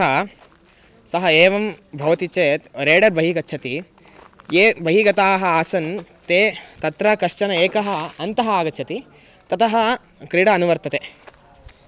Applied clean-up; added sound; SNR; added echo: none; none; none; none.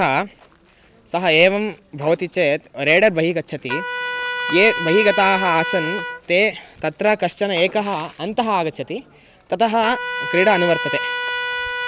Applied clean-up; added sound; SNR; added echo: none; Trumpet; 8 dB; none.